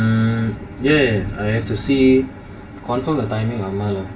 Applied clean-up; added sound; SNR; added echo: none; none; none; reverberation time 0.2 s.